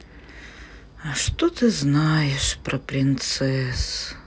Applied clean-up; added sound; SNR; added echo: none; none; none; none.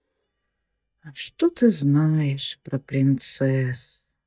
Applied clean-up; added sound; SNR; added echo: neural mask model DeepFilterNet 3.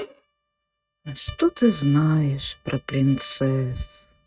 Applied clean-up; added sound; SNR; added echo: neural mask model RNNoise.